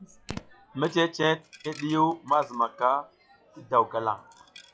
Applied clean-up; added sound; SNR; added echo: classical method log-MMSE.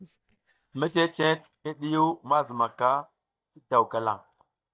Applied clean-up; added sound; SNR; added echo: neural mask model DeepFilterNet 3.